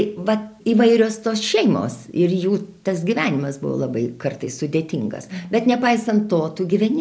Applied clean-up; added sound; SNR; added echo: none; none; none; none.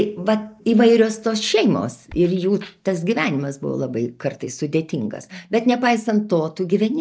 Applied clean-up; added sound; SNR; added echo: neural mask model DeepFilterNet 3.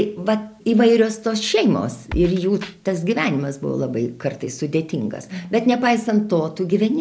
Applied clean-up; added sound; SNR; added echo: none; Drum kit; 12 dB; none.